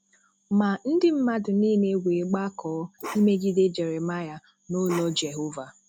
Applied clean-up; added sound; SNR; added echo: none; Bark; 15 dB; none.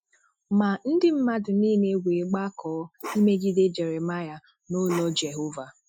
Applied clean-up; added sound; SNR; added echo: classical method Wiener filter.